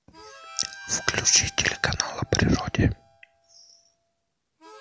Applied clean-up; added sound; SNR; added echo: none; Harmonica; 20 dB; none.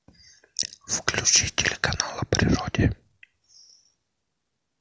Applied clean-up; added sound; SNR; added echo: none; none; none; none.